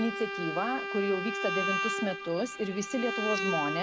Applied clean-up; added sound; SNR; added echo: none; Bowed string instrument; 2 dB; none.